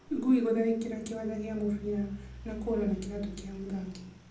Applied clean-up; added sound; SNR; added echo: none; Idling / Truck; 16 dB; reverberation time 0.6 s.